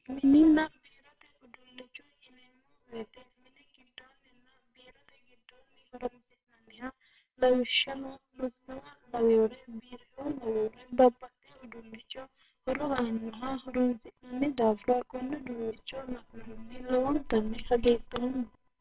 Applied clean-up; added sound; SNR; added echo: neural separator model SepFormer WHAMR!.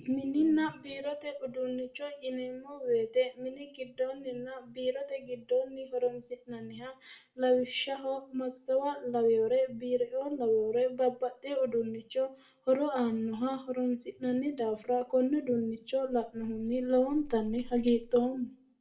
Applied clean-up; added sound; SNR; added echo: none; Bell; 16 dB; reverberation time 0.3 s.